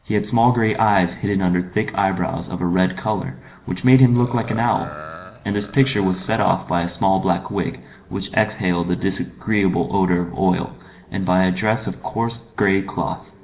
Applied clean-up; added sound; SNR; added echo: none; Burping, eructation; 18 dB; reverberation time 2.3 s.